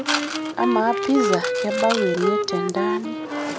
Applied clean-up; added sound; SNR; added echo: none; Mechanisms + Wind instrument, woodwind instrument; -1 dB; none.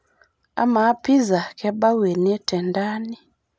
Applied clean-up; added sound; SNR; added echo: none; none; none; none.